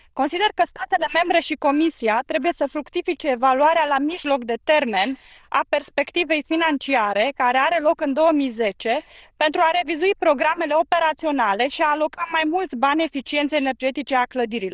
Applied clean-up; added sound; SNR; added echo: neural diffusion model UNIVERSE++.